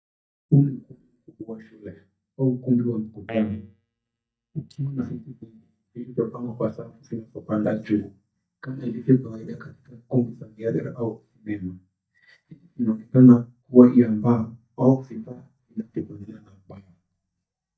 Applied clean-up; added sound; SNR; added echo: neural mask model DeepFilterNet 3.